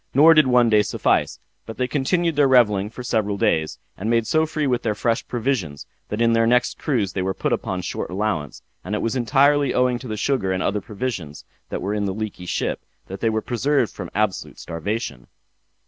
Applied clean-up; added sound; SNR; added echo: none; none; none; none.